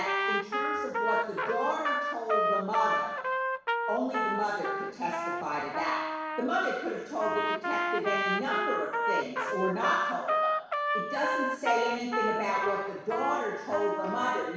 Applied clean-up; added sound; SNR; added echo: none; Trumpet; -1 dB; reverberation time 1.1 s.